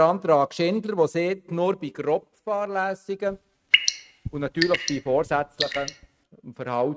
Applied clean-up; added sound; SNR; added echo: neural mask model RNNoise.